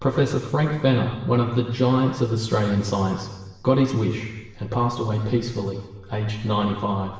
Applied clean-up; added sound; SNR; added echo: none; none; none; reverberation time 1.1 s.